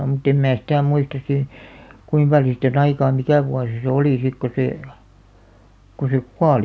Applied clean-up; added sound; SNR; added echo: none; none; none; none.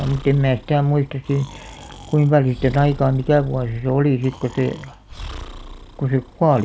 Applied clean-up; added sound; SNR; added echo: none; Breathing; 17 dB; none.